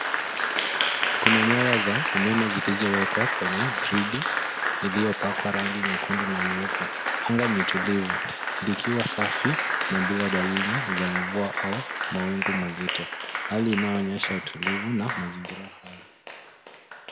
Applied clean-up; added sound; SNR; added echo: none; Applause; -1 dB; none.